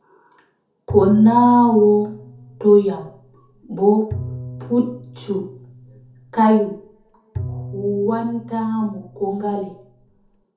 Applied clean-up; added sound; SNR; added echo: none; Bowed string instrument; 15 dB; reverberation time 0.5 s.